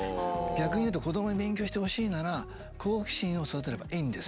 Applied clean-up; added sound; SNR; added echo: none; none; none; none.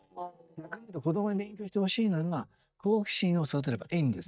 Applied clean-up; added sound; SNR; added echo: neural mask model DeepFilterNet 3.